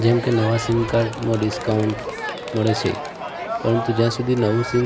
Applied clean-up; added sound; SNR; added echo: none; Crowd; 8 dB; none.